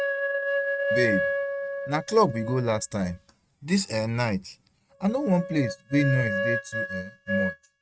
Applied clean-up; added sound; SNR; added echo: neural mask model RNNoise.